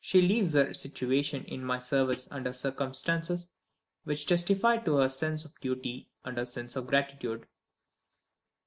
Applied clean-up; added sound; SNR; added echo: none; Hi-hat; 12 dB; none.